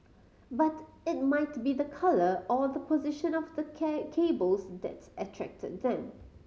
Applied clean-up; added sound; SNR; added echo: none; none; none; none.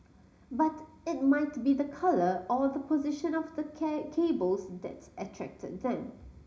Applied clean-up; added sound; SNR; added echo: none; none; none; reverberation time 0.4 s.